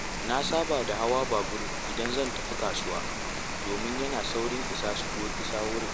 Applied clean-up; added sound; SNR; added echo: none; Rain; 0 dB; none.